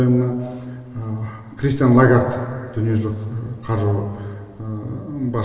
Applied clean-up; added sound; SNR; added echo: none; none; none; reverberation time 2.5 s.